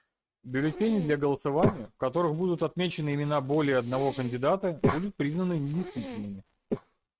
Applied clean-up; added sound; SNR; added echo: neural mask model RNNoise.